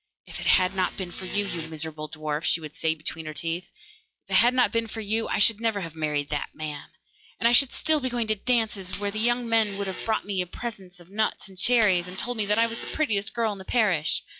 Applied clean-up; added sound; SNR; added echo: classical method log-MMSE.